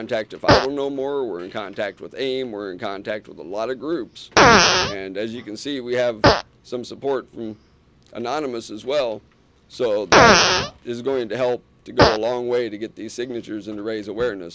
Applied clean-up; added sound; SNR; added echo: none; Fart; -3 dB; none.